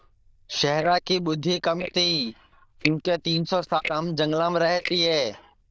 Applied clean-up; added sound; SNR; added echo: neural diffusion model UNIVERSE++.